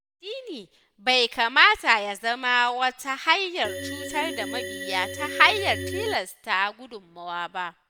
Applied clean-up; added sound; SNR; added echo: none; Organ; 8 dB; none.